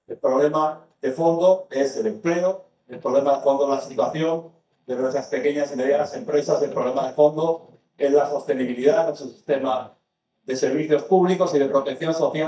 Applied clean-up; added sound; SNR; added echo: neural mask model DeepFilterNet 3.